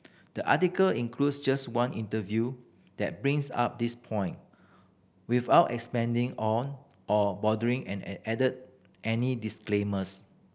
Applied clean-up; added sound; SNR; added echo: none; none; none; none.